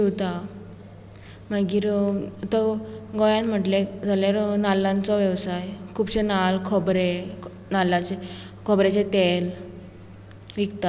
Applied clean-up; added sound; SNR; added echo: none; none; none; none.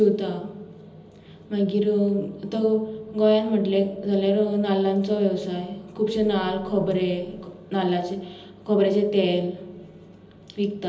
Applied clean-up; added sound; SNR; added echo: none; none; none; reverberation time 1.2 s.